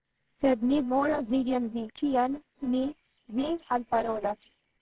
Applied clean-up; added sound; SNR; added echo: neural separator model SepFormer WHAMR!.